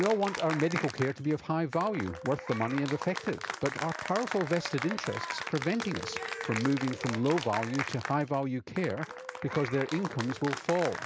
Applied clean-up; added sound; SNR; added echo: none; Applause / Cheering; 8 dB; none.